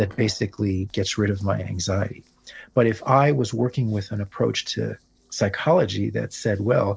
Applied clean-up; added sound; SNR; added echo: neural separator model SepFormer DNS4.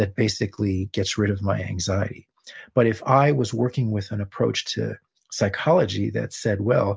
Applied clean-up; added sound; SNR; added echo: none; none; none; none.